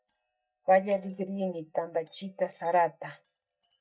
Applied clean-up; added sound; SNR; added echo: neural mask model DeepFilterNet 3.